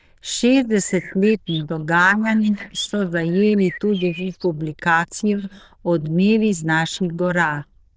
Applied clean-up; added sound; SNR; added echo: neural diffusion model UNIVERSE++.